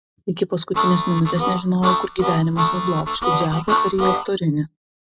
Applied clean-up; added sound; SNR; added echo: none; Harmonica; 0 dB; none.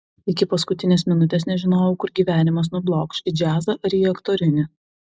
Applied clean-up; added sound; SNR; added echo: none; none; none; none.